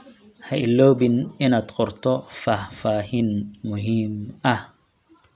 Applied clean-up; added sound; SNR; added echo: none; none; none; none.